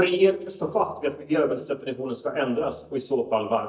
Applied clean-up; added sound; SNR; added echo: neural mask model DeepFilterNet 3.